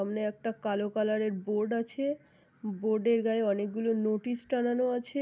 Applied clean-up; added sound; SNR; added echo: none; none; none; none.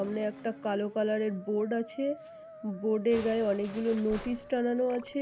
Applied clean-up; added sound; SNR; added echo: none; Musical instrument + Musical instrument; 16 dB; none.